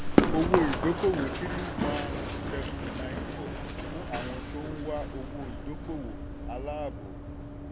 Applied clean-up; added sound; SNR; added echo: none; Run; -3 dB; none.